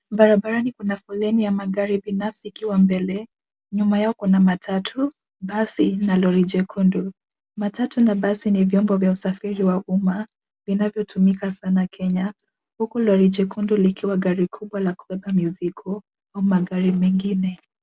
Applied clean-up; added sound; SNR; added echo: none; none; none; none.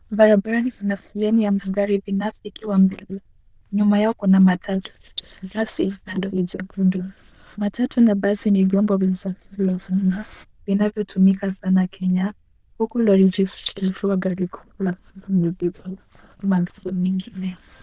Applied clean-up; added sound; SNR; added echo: neural diffusion model UNIVERSE++.